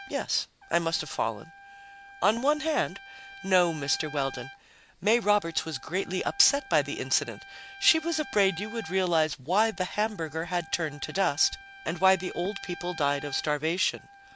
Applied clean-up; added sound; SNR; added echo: none; Trumpet; 18 dB; none.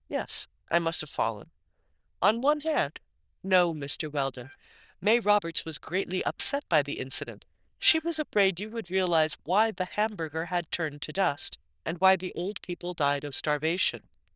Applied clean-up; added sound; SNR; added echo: neural diffusion model UNIVERSE++.